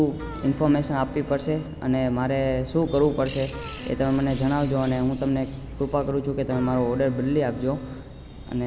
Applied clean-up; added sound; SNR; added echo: none; Bird + Wind instrument, woodwind instrument; 14 dB; none.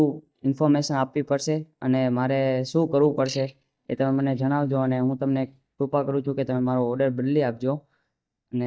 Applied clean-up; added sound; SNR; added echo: neural mask model DeepFilterNet 3.